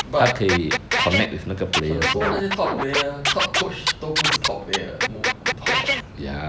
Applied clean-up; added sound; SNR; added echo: none; Scratching (performance technique); -1 dB; none.